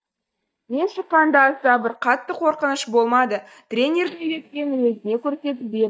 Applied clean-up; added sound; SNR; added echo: neural mask model DeepFilterNet 3.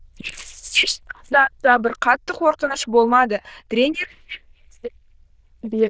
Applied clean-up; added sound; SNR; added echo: neural diffusion model UNIVERSE++.